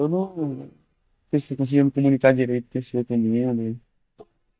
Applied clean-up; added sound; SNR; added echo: neural mask model DeepFilterNet 3.